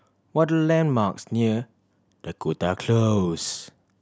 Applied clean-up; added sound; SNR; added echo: none; none; none; none.